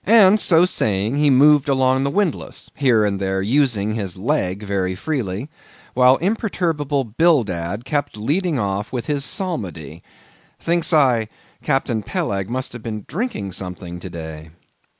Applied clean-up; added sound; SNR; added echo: none; none; none; none.